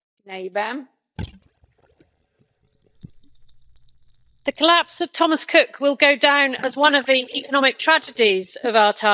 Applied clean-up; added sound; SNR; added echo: neural mask model DeepFilterNet 3.